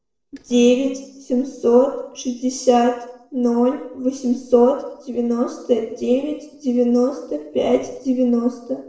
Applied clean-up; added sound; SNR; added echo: neural separator model SepFormer DNS4.